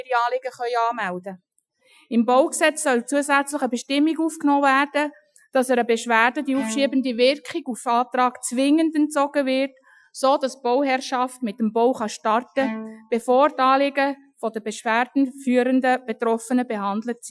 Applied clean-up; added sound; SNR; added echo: classical method Wiener filter.